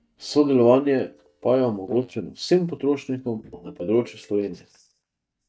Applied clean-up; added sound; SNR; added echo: neural mask model DeepFilterNet 3.